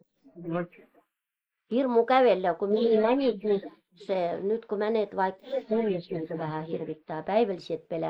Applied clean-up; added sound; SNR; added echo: neural mask model Resemble Enhance denoiser.